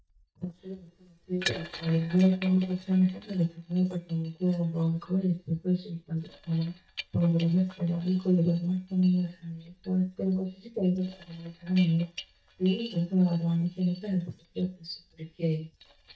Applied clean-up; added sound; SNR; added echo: neural mask model DeepFilterNet 3.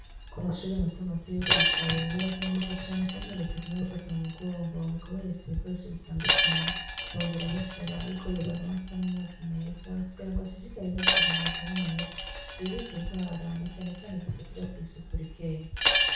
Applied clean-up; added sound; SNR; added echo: none; Wind chime; -5 dB; reverberation time 0.6 s.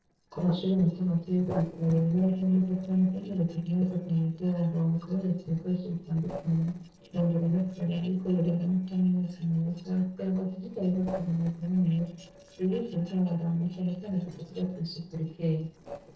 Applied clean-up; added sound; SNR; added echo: neural separator model SepFormer DNS4.